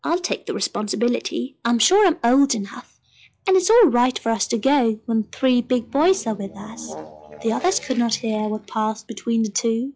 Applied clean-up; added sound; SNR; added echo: classical method log-MMSE.